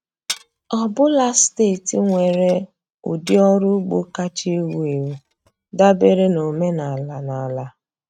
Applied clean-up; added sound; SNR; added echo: neural mask model RNNoise.